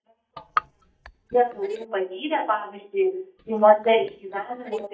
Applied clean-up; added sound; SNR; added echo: neural mask model DeepFilterNet 3.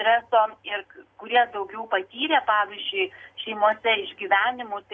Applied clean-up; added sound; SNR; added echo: none; none; none; none.